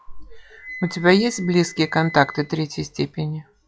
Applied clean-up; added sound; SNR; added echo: classical method log-MMSE.